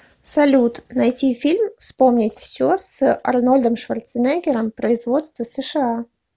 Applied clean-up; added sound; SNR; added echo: none; none; none; none.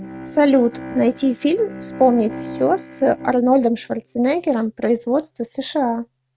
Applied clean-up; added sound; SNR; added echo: neural mask model RNNoise.